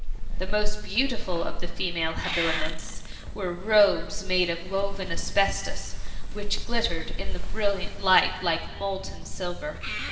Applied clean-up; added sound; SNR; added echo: none; Meow / Purr; -3 dB; reverberation time 1.9 s.